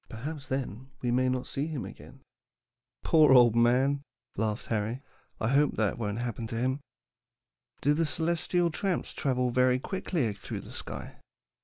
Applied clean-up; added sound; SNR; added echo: none; none; none; none.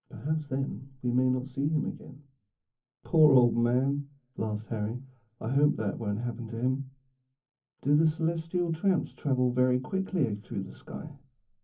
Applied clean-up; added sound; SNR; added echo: none; none; none; reverberation time 0.3 s.